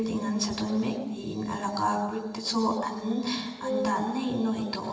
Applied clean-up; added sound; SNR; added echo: none; Wind instrument, woodwind instrument; 4 dB; reverberation time 1.4 s.